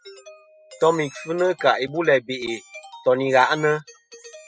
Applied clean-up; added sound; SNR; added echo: classical method spectral subtraction.